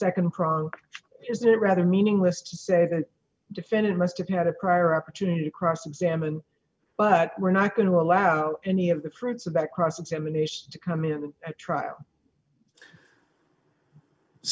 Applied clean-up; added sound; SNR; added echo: none; none; none; none.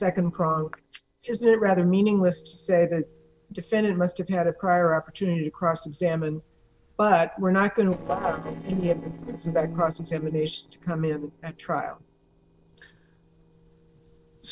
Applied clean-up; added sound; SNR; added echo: neural separator model SepFormer DNS4.